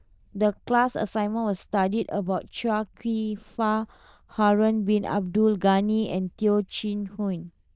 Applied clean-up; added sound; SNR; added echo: neural diffusion model UNIVERSE++.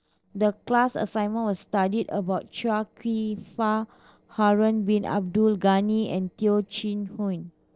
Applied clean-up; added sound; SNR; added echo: neural separator model SepFormer DNS4.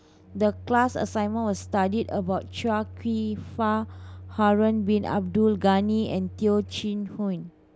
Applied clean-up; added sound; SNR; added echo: none; Microwave oven; 16 dB; none.